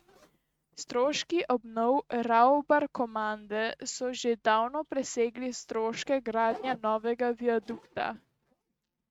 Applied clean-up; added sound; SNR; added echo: neural mask model RNNoise.